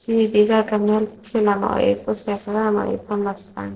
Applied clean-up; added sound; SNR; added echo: neural separator model SepFormer DNS4.